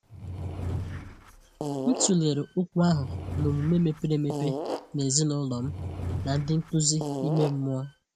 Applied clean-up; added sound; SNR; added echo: none; Fart / Drawer open or close; 7 dB; none.